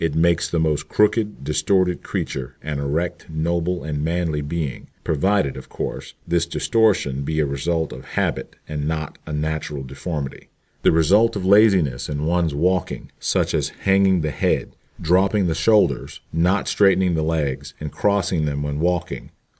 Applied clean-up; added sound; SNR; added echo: none; none; none; none.